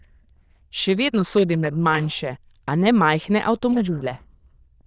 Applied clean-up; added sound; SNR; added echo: neural diffusion model UNIVERSE++.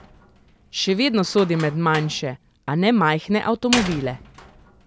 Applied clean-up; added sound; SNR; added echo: none; Slam; 12 dB; none.